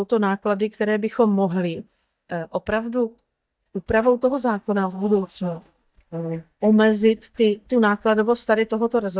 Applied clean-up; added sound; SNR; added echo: neural mask model DeepFilterNet 3.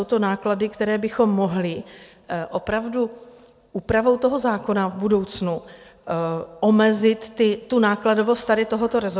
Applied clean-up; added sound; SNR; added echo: none; none; none; none.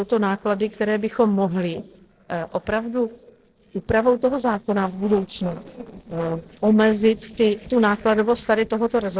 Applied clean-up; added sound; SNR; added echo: neural separator model SepFormer DNS4.